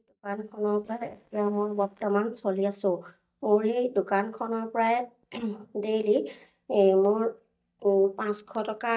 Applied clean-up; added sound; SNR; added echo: neural mask model DeepFilterNet 3.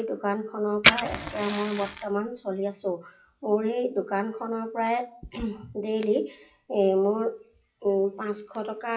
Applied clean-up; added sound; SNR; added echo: classical method WPE with log-MMSE.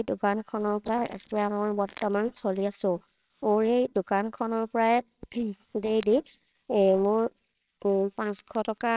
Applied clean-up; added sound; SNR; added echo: neural separator model SepFormer WHAMR!.